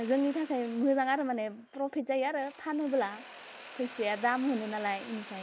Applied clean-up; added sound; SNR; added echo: none; Mechanisms; 17 dB; none.